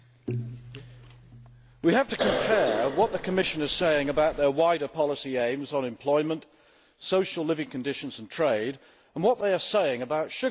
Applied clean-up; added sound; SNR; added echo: none; Cough; 5 dB; none.